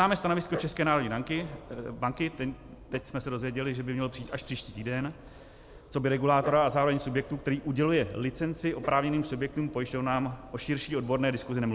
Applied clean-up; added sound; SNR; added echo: none; Dog; 18 dB; none.